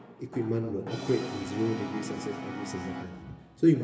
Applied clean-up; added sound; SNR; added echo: none; Brass instrument; 9 dB; reverberation time 1.3 s.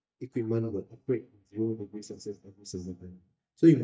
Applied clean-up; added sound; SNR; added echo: neural mask model DeepFilterNet 3.